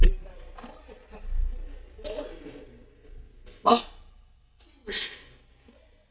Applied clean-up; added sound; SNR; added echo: neural mask model DeepFilterNet 3.